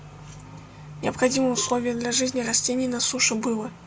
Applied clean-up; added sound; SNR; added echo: none; Cowbell; 17 dB; none.